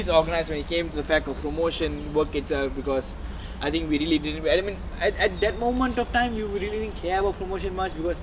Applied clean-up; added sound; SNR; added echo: none; none; none; none.